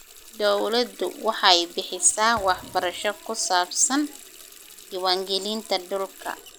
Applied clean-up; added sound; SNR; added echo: none; Thump, thud + Water tap, faucet; 20 dB; none.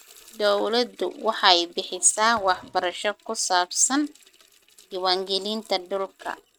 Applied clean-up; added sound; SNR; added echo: neural mask model RNNoise.